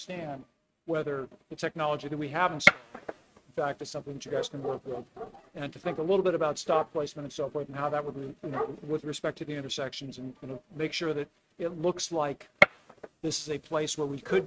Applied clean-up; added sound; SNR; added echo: neural mask model RNNoise.